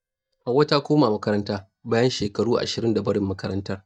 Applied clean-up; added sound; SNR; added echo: neural mask model DeepFilterNet 3.